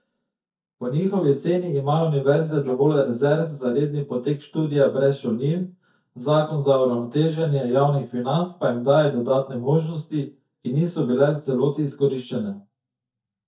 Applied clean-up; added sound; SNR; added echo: neural mask model DeepFilterNet 3.